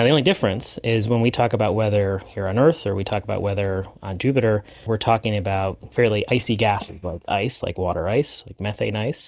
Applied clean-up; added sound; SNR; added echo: neural mask model DeepFilterNet 3.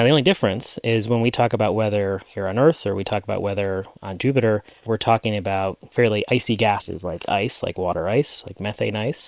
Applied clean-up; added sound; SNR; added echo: neural separator model SepFormer WHAM!.